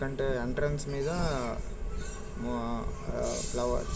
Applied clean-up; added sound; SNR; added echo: none; none; none; reverberation time 1.9 s.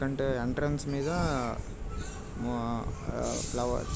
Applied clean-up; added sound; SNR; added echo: none; none; none; none.